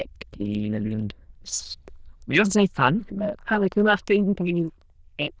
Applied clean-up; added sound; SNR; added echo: neural diffusion model UNIVERSE++.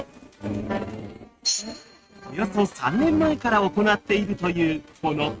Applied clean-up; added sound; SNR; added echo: neural mask model RNNoise.